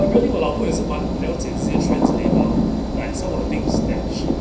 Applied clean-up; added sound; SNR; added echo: none; Engine; 5 dB; reverberation time 0.6 s.